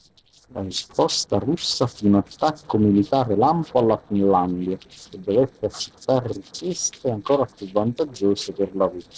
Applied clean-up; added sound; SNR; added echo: neural separator model SepFormer DNS4.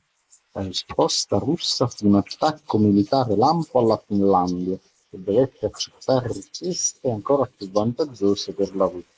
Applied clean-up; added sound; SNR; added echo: neural mask model Resemble Enhance denoiser.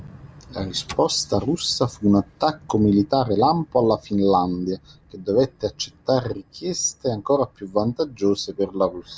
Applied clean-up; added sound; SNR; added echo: none; none; none; none.